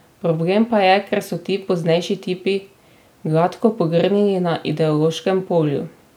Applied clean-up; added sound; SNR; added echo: none; none; none; none.